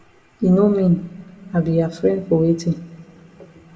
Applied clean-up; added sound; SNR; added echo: none; none; none; reverberation time 1.9 s.